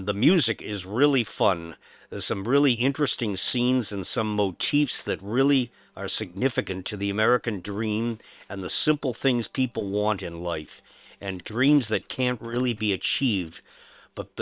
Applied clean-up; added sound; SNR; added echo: neural separator model SepFormer WHAM!.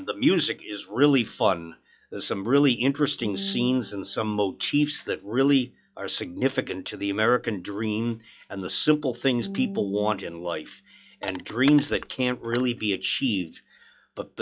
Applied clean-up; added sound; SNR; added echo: classical method log-MMSE.